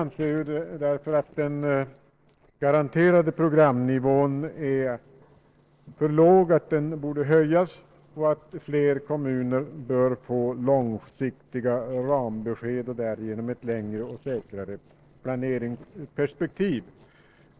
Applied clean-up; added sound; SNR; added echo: neural separator model SepFormer DNS4.